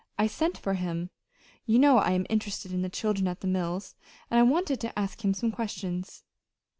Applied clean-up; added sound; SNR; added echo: none; none; none; none.